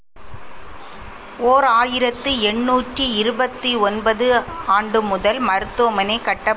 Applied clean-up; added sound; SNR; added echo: none; none; none; none.